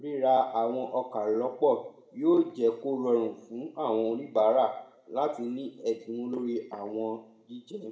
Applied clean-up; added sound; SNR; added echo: none; none; none; reverberation time 0.6 s.